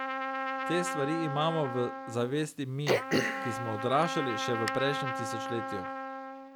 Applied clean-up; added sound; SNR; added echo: none; Trumpet + Cough; 1 dB; none.